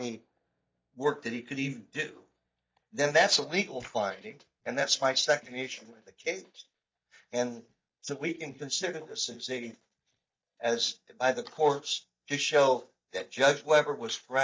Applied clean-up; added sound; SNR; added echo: neural mask model DeepFilterNet 3.